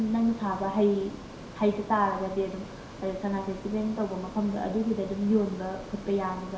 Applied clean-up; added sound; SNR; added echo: none; Ocean; 14 dB; reverberation time 0.7 s.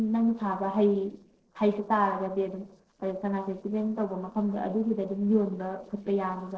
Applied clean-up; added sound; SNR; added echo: neural separator model SepFormer DNS4.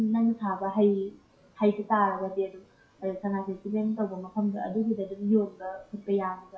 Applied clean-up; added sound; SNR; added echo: classical method WPE with log-MMSE.